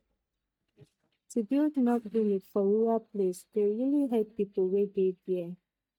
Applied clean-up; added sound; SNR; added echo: neural mask model DeepFilterNet 3.